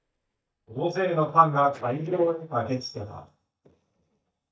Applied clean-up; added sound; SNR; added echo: neural mask model DeepFilterNet 3.